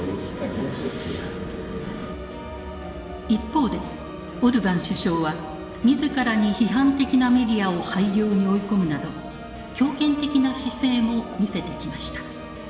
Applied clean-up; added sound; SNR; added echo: none; Organ; 12 dB; reverberation time 3.0 s.